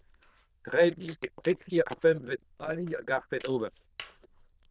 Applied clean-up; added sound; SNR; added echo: neural diffusion model UNIVERSE++.